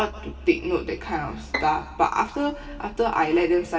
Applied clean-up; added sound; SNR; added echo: none; Bowed string instrument; 11 dB; reverberation time 1.6 s.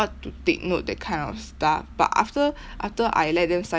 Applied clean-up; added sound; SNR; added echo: none; none; none; none.